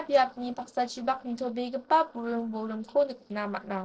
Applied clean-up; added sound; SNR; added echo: neural separator model SepFormer DNS4.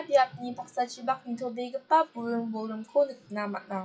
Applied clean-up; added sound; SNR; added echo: classical method WPE with log-MMSE.